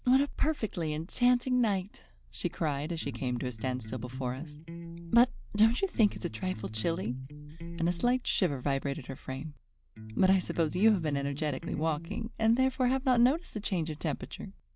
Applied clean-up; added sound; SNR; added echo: none; Electric guitar; 11 dB; none.